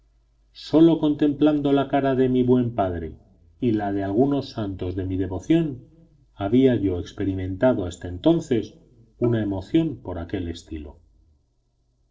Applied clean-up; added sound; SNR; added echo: neural separator model SepFormer DNS4.